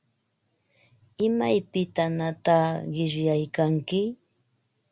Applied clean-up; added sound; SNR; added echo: none; none; none; none.